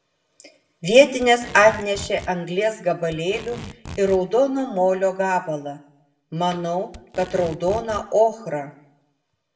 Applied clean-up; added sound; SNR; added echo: none; Packing tape, duct tape; 16 dB; reverberation time 0.6 s.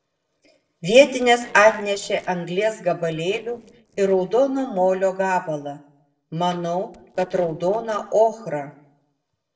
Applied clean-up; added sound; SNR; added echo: neural separator model SepFormer DNS4.